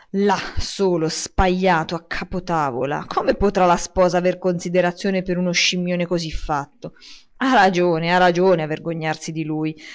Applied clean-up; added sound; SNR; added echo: none; none; none; none.